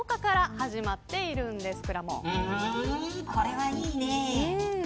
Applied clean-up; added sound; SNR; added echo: none; none; none; none.